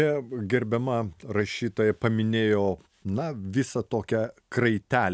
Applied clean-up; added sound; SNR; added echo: none; none; none; none.